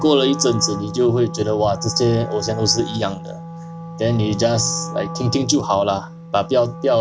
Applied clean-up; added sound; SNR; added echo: none; Wind instrument, woodwind instrument; 11 dB; none.